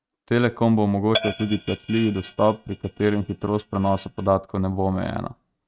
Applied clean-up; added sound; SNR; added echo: neural mask model RNNoise.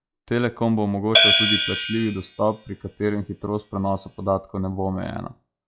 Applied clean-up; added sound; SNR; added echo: classical method log-MMSE.